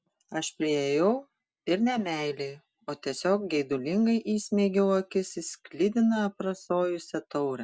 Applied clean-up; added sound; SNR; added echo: none; none; none; none.